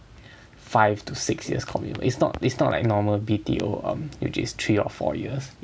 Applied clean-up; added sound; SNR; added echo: none; none; none; none.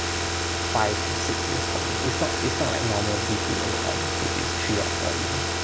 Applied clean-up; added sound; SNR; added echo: none; Car; -4 dB; none.